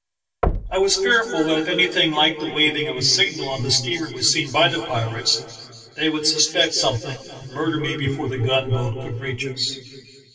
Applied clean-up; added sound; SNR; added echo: none; Knock; 9 dB; reverberation time 2.6 s.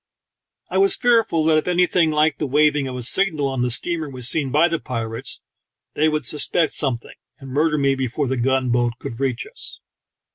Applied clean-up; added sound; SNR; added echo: none; none; none; none.